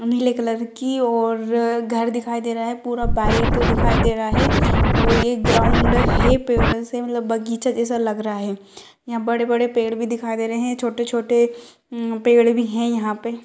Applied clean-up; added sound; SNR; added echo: none; Scratching (performance technique); -4 dB; none.